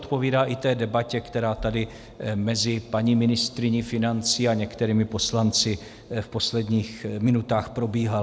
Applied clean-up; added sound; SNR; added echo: none; none; none; none.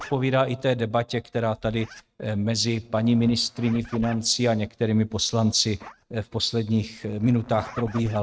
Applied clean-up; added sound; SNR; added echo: neural mask model RNNoise.